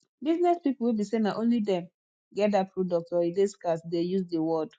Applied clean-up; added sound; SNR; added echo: none; none; none; none.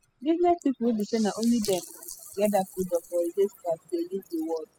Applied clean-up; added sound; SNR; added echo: classical method spectral subtraction.